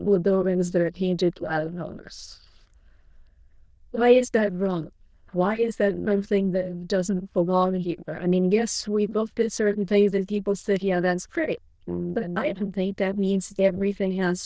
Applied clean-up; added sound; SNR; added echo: neural diffusion model UNIVERSE++.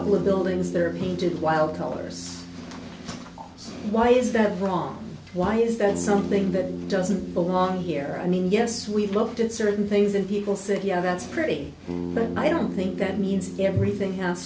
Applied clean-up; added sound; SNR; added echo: none; Bass guitar; 11 dB; none.